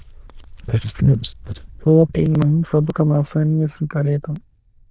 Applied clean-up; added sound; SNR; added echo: neural diffusion model UNIVERSE++.